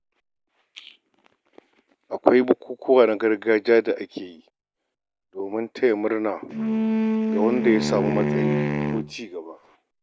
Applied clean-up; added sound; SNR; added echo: none; Wind instrument, woodwind instrument; 0 dB; none.